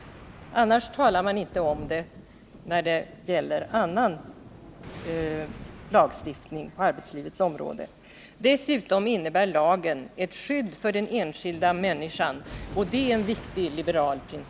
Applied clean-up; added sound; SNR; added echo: none; Thunder; 18 dB; none.